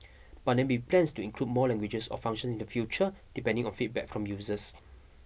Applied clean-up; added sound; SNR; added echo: none; none; none; none.